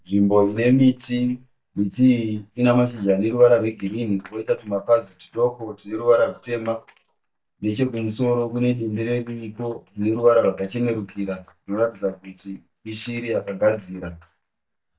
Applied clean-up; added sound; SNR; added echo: neural mask model DeepFilterNet 3.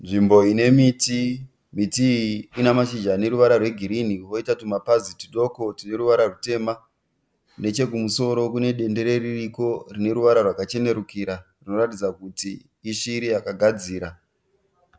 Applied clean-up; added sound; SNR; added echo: none; none; none; none.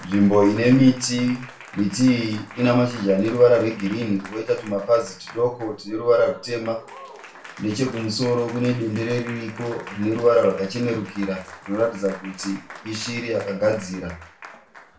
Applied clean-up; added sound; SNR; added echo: none; Applause; 19 dB; reverberation time 0.3 s.